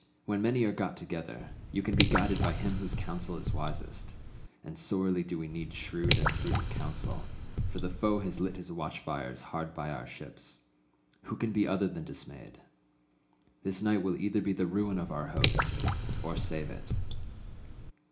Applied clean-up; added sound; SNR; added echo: none; Drip / Water; -3 dB; reverberation time 0.4 s.